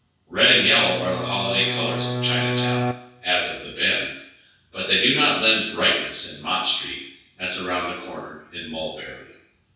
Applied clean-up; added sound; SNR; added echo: none; Bowed string instrument; 4 dB; reverberation time 0.6 s.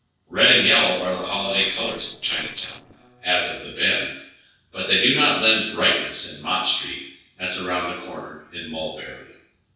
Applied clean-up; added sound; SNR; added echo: neural separator model SepFormer DNS4.